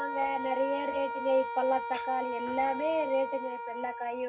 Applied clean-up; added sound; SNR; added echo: none; Wind instrument, woodwind instrument; 5 dB; reverberation time 0.4 s.